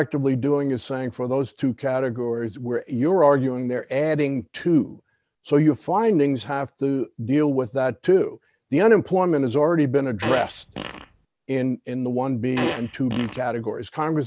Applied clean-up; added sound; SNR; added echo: none; Fart; 9 dB; none.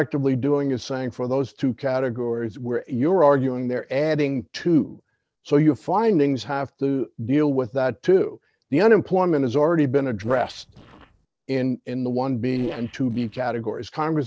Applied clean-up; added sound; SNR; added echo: neural separator model SepFormer DNS4.